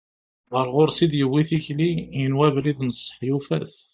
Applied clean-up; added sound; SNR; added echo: neural mask model DeepFilterNet 3.